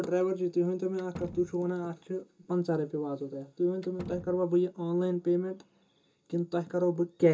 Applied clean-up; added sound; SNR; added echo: none; Slam; 18 dB; reverberation time 0.2 s.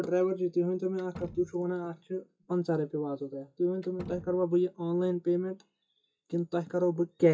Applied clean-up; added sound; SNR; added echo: classical method WPE with log-MMSE.